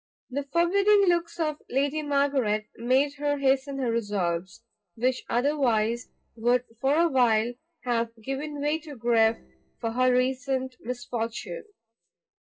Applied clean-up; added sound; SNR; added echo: neural separator model SepFormer DNS4.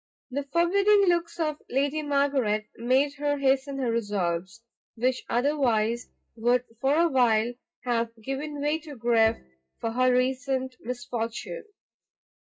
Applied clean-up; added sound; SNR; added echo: neural mask model DeepFilterNet 3.